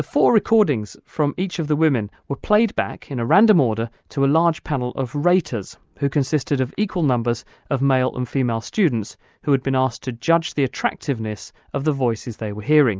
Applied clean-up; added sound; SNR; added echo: none; none; none; none.